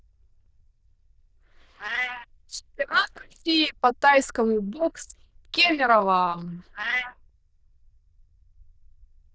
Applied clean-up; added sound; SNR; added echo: neural diffusion model UNIVERSE++.